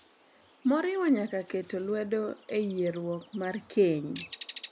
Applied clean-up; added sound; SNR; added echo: none; Bird; 6 dB; none.